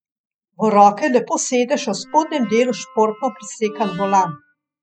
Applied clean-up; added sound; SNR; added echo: classical method spectral subtraction.